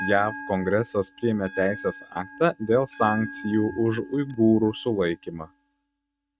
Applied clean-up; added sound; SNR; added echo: neural mask model RNNoise.